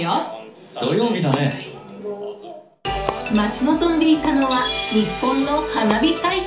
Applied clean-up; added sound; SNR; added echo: none; Shatter; 14 dB; reverberation time 0.4 s.